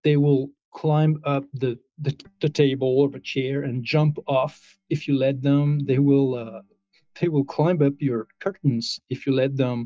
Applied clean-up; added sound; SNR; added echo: neural mask model DeepFilterNet 3.